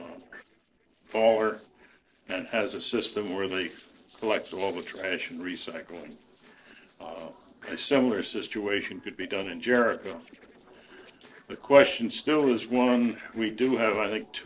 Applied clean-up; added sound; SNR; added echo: neural separator model SepFormer DNS4.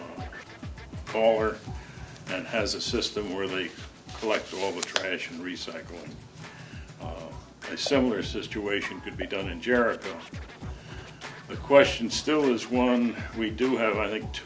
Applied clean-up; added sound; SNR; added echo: none; Scratching (performance technique); 13 dB; none.